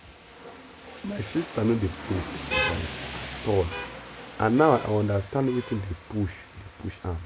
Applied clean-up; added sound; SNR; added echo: none; Squeak + Rain; 6 dB; none.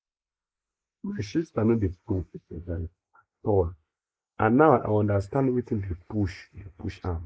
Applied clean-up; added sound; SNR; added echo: neural mask model Resemble Enhance denoiser.